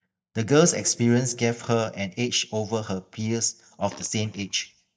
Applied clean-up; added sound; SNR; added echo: neural mask model DeepFilterNet 3.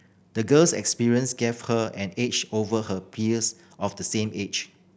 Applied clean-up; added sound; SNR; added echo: none; none; none; none.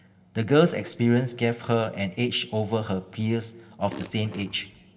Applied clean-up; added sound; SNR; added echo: none; Fart; 17 dB; reverberation time 0.8 s.